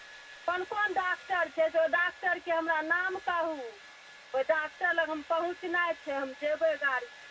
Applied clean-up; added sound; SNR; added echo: none; Domestic sounds, home sounds; 19 dB; reverberation time 0.4 s.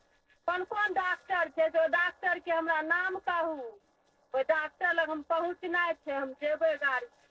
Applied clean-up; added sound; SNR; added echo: neural separator model SepFormer DNS4.